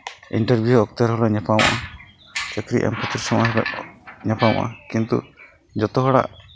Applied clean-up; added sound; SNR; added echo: none; Squeak; 7 dB; none.